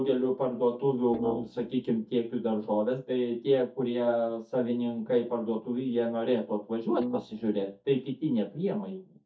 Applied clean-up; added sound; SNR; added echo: neural mask model DeepFilterNet 3.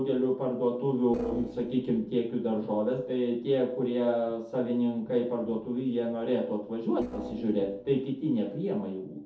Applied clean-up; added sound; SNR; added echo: neural separator model SepFormer DNS4.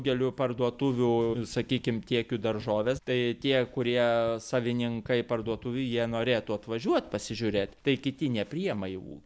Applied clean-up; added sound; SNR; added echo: none; none; none; none.